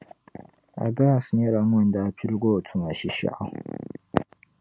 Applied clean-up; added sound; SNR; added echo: none; none; none; none.